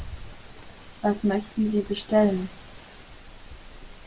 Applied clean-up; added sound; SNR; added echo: none; none; none; none.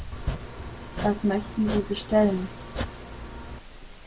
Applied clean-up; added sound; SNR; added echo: none; Domestic sounds, home sounds; 7 dB; none.